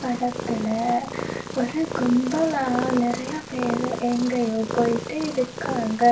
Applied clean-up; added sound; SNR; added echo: none; Purr; 7 dB; reverberation time 0.2 s.